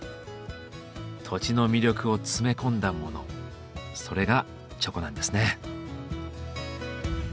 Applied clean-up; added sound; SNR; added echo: none; none; none; none.